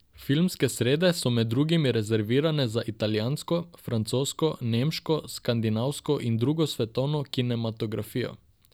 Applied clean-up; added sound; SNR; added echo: none; none; none; none.